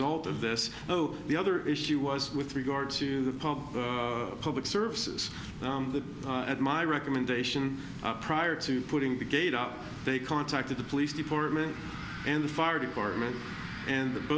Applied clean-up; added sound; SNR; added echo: none; none; none; none.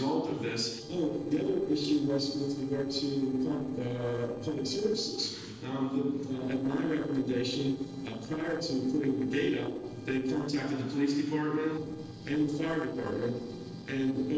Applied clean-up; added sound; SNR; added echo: neural separator model SepFormer DNS4.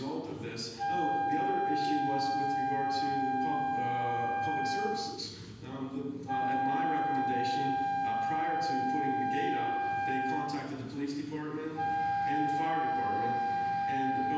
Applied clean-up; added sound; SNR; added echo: none; Wind instrument, woodwind instrument; -5 dB; reverberation time 1.1 s.